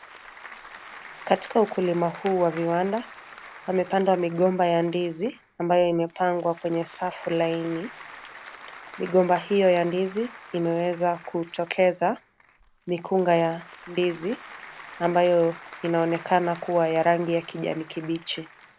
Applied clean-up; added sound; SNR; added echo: none; Applause / Crowd; 19 dB; none.